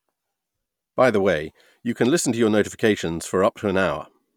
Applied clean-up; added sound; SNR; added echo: none; none; none; none.